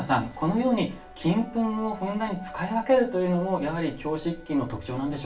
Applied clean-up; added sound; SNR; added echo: none; none; none; reverberation time 0.3 s.